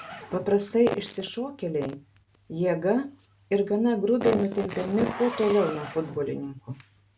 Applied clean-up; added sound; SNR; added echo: none; Zipper (clothing); 17 dB; none.